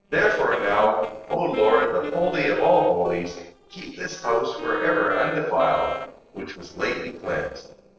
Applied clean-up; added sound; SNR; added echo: neural separator model SepFormer DNS4.